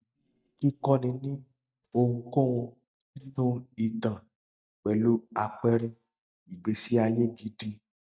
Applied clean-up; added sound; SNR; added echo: neural mask model DeepFilterNet 3.